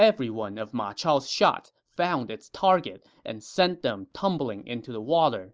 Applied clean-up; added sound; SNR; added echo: none; none; none; none.